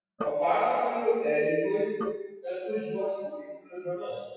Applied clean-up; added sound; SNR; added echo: classical method WPE with log-MMSE.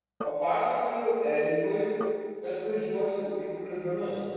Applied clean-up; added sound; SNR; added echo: neural separator model SepFormer DNS4.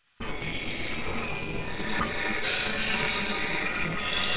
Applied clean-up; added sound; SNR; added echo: neural separator model SepFormer WHAMR!.